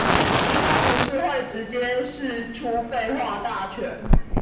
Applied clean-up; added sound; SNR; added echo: none; Fire; -4 dB; reverberation time 0.7 s.